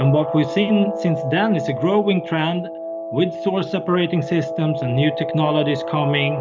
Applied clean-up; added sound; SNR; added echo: none; Guitar; 7 dB; none.